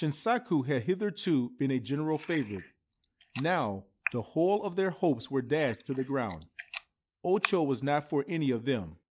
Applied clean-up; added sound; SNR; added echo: neural mask model Resemble Enhance denoiser.